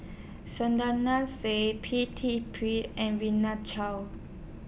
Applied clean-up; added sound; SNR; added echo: none; none; none; none.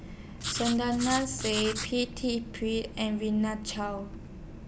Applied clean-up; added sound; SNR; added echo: none; Writing; 6 dB; none.